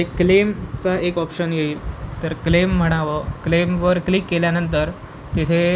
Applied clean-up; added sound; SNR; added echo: none; none; none; none.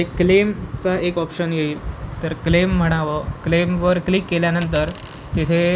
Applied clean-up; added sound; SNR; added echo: none; Coin (dropping); 19 dB; none.